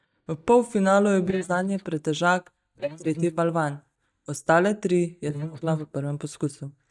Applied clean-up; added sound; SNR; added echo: neural mask model DeepFilterNet 3.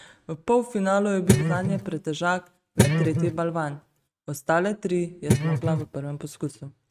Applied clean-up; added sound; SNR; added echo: neural mask model RNNoise.